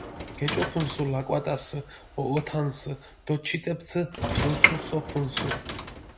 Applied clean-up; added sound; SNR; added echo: none; Sliding door / Train; 1 dB; none.